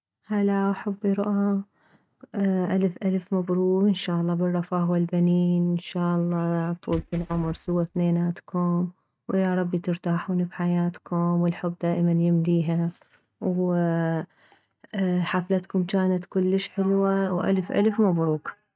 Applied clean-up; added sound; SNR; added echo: neural mask model RNNoise.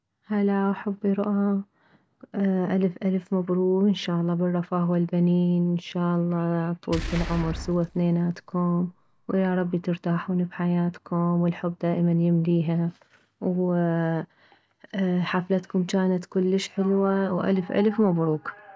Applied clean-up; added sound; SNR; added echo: none; Boom; 12 dB; none.